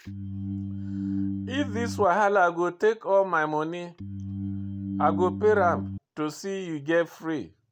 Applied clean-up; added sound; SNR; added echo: none; Organ; 4 dB; none.